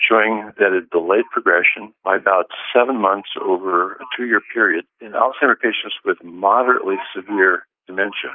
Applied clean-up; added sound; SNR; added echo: neural mask model Resemble Enhance denoiser.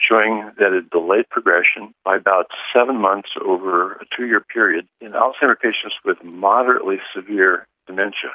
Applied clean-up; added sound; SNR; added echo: none; none; none; none.